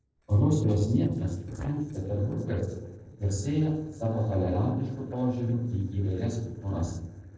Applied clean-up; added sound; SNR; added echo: neural separator model SepFormer DNS4.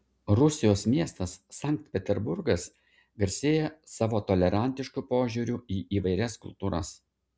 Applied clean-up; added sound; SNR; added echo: none; none; none; none.